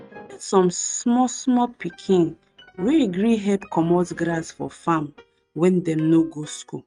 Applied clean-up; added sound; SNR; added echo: neural mask model RNNoise.